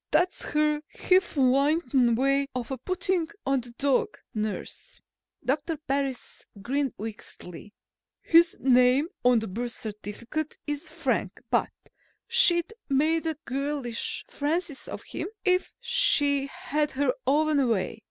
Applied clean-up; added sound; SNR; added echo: none; none; none; none.